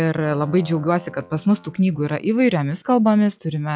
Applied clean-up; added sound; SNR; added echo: classical method log-MMSE.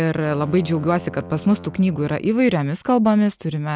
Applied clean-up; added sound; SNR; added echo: none; Brass instrument; 19 dB; none.